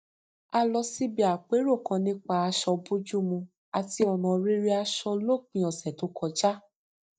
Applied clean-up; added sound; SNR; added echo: neural mask model DeepFilterNet 3.